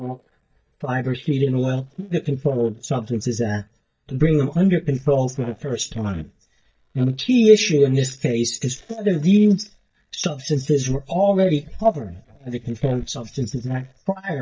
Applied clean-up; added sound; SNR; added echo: neural mask model DeepFilterNet 3.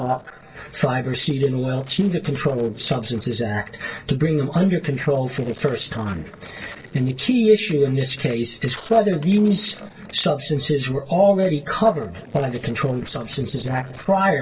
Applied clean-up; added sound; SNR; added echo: neural separator model SepFormer DNS4.